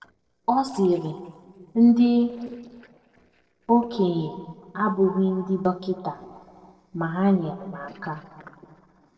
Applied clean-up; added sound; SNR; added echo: neural separator model SepFormer DNS4.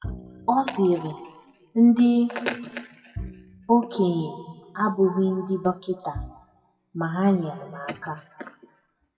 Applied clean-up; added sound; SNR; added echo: classical method WPE with log-MMSE.